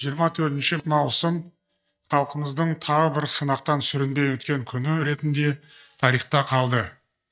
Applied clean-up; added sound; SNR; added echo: neural mask model DeepFilterNet 3.